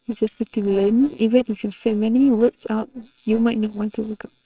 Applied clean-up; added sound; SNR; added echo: neural separator model SepFormer WHAMR!.